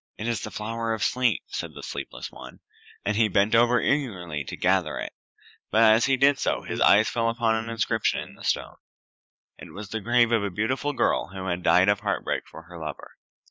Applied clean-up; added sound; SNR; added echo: neural mask model Resemble Enhance denoiser.